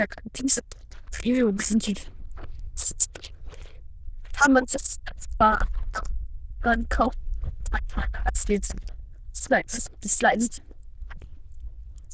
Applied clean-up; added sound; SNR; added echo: neural diffusion model UNIVERSE++.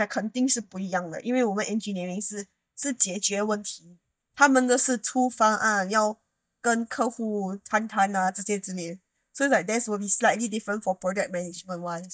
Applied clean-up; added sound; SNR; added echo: neural mask model DeepFilterNet 3.